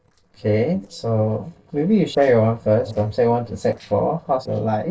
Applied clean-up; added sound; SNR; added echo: neural separator model SepFormer DNS4.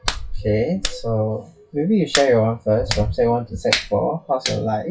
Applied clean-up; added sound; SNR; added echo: classical method WPE with log-MMSE.